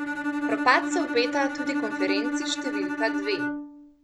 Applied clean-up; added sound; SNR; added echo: none; Bowed string instrument; 0 dB; none.